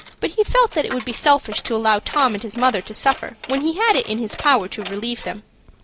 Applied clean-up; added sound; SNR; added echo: none; Coin (dropping); 15 dB; none.